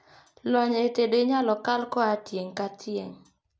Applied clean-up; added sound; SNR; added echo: none; none; none; none.